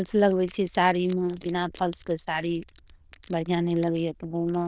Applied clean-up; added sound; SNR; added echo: neural diffusion model UNIVERSE++.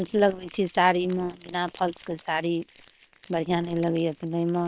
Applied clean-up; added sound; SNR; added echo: neural separator model SepFormer WHAM!.